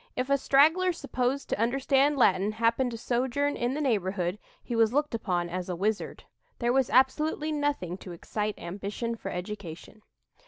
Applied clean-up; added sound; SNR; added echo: none; none; none; none.